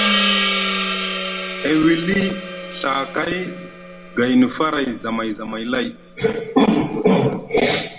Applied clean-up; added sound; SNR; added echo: none; Gong; 5 dB; reverberation time 0.2 s.